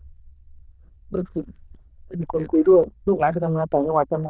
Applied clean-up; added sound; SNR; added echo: neural diffusion model UNIVERSE++.